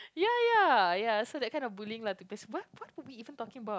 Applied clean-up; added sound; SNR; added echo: none; none; none; none.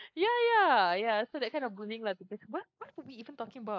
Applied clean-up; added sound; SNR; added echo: neural mask model Resemble Enhance denoiser.